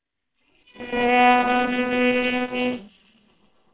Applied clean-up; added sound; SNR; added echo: neural separator model SepFormer WHAMR!.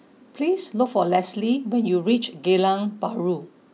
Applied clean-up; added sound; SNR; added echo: none; none; none; none.